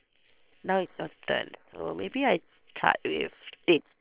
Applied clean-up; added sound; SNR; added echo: neural separator model SepFormer WHAM!.